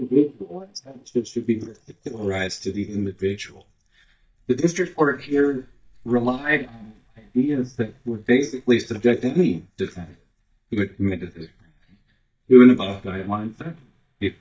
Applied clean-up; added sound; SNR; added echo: neural mask model DeepFilterNet 3.